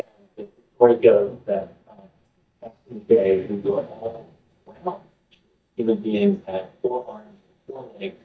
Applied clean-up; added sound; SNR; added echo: neural mask model DeepFilterNet 3.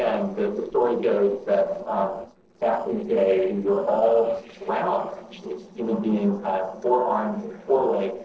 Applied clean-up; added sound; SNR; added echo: neural separator model SepFormer DNS4.